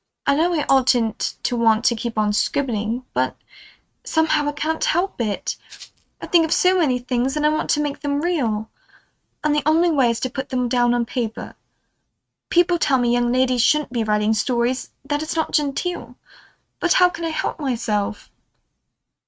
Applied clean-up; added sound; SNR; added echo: neural mask model RNNoise.